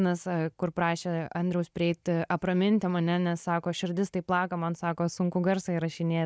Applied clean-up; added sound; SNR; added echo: none; none; none; none.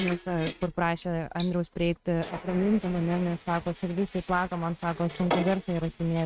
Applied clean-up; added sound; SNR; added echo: neural mask model RNNoise.